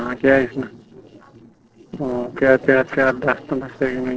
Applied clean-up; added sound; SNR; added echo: neural separator model SepFormer DNS4.